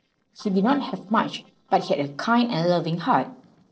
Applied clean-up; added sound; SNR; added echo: neural separator model SepFormer DNS4.